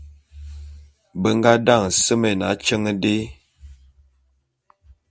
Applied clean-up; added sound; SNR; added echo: none; none; none; none.